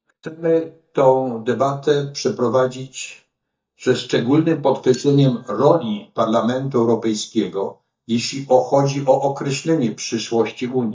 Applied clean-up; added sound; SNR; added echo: neural mask model DeepFilterNet 3.